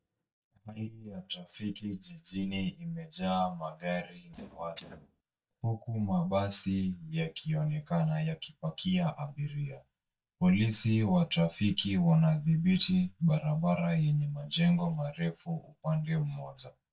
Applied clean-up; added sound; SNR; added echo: neural mask model DeepFilterNet 3.